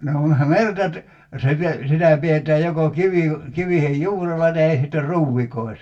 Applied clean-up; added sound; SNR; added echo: none; none; none; reverberation time 0.1 s.